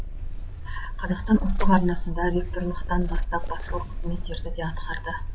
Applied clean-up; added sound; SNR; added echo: none; Purr; -2 dB; none.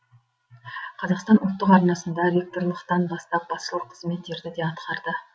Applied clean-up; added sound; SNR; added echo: none; none; none; none.